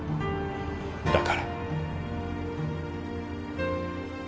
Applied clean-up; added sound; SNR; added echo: none; Piano; 6 dB; none.